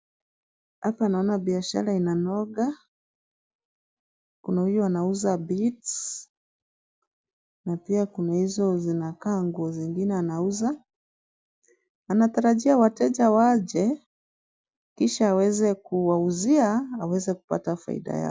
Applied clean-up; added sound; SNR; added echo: none; none; none; none.